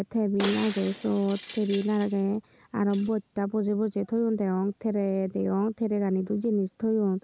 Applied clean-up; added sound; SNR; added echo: none; Shatter; 15 dB; none.